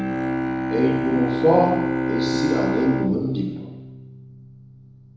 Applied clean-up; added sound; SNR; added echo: none; Bowed string instrument; 1 dB; reverberation time 1.0 s.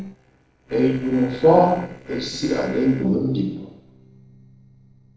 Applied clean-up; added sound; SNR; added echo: neural separator model SepFormer DNS4.